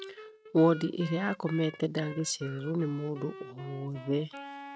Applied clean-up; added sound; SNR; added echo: neural mask model RNNoise.